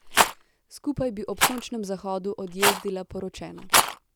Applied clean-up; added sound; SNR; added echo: none; Rattle; -5 dB; none.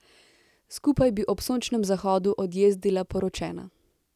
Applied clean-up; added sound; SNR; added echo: none; none; none; none.